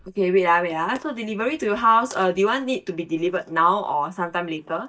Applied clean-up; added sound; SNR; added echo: neural mask model DeepFilterNet 3.